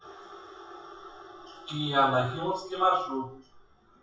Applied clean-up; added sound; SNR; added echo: classical method WPE with log-MMSE.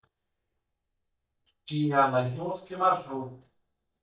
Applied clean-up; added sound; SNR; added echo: neural mask model DeepFilterNet 3.